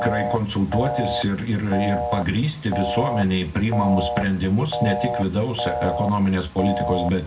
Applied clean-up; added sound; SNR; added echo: none; Telephone; 5 dB; reverberation time 0.3 s.